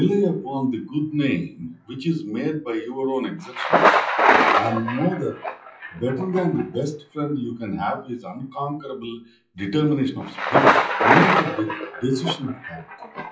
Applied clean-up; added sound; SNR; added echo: classical method WPE with log-MMSE.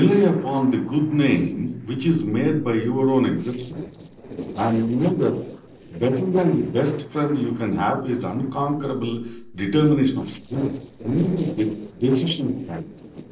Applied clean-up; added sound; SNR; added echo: neural separator model SepFormer DNS4.